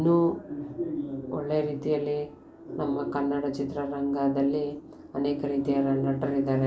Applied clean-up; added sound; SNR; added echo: none; none; none; none.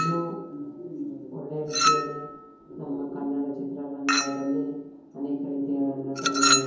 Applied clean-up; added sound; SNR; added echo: none; Chink, clink; -1 dB; reverberation time 0.9 s.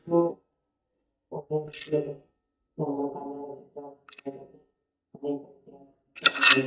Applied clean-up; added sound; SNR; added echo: neural mask model DeepFilterNet 3.